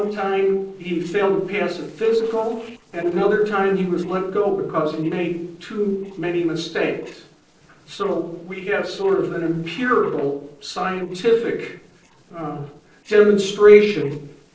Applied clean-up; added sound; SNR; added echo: neural separator model SepFormer DNS4.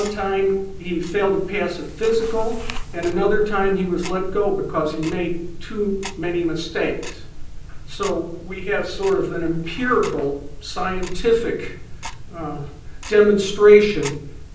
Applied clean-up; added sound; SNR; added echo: none; Tick-tock; 8 dB; reverberation time 0.6 s.